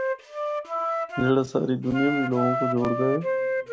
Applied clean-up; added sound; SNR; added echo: none; Wind instrument, woodwind instrument; 3 dB; reverberation time 1.7 s.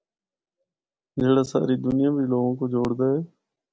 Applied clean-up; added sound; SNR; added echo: none; none; none; none.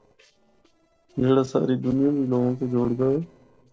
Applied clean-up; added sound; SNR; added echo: neural separator model SepFormer DNS4.